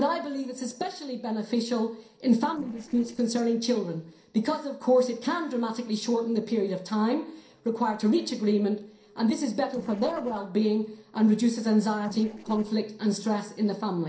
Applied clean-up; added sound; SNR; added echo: neural separator model SepFormer DNS4.